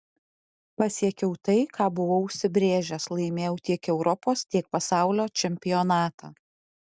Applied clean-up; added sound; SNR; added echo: none; none; none; none.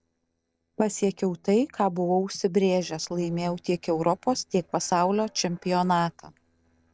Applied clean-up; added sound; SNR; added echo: neural separator model SepFormer DNS4.